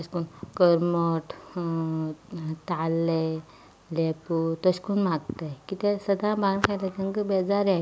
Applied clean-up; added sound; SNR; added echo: none; none; none; none.